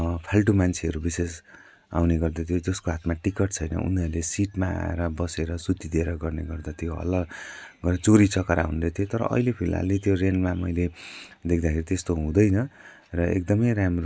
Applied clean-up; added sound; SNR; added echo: none; none; none; none.